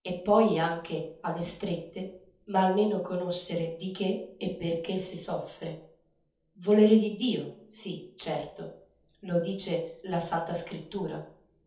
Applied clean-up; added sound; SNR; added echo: none; none; none; reverberation time 0.6 s.